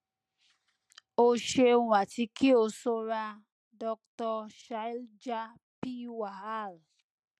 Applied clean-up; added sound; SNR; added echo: none; none; none; none.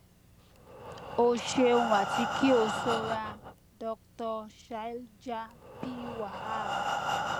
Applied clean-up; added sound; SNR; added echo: none; Breathing; 4 dB; none.